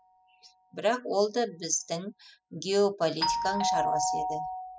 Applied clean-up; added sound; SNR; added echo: classical method spectral subtraction.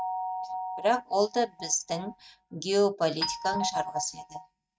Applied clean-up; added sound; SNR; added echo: neural mask model RNNoise.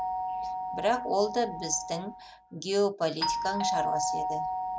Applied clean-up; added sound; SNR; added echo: none; Doorbell; 1 dB; none.